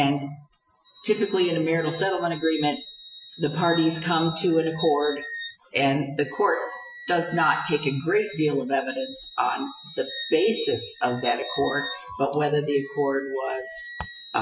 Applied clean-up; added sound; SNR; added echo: classical method Wiener filter.